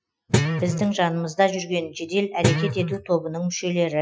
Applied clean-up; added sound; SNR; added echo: classical method Wiener filter.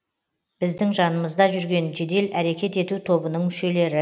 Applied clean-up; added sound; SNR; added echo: none; none; none; none.